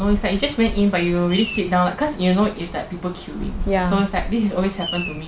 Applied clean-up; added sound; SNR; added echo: none; Bird vocalization, bird call, bird song; 9 dB; none.